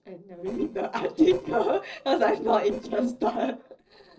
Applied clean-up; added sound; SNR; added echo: neural separator model SepFormer DNS4.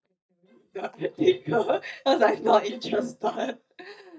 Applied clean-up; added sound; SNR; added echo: neural mask model DeepFilterNet 3.